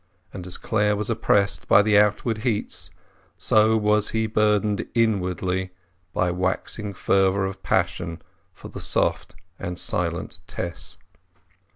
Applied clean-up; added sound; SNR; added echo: none; none; none; none.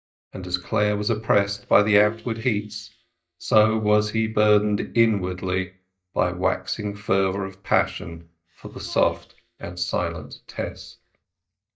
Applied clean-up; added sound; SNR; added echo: neural mask model DeepFilterNet 3.